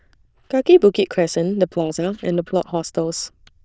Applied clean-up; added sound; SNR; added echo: neural diffusion model UNIVERSE++.